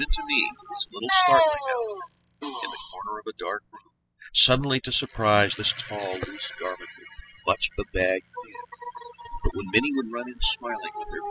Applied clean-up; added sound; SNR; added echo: classical method spectral subtraction.